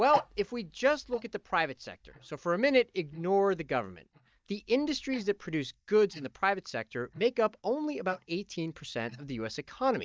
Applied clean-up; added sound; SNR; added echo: neural mask model DeepFilterNet 3.